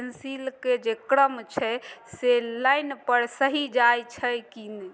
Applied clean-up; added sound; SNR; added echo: none; none; none; none.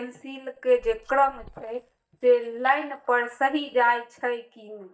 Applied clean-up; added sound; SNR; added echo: neural mask model DeepFilterNet 3.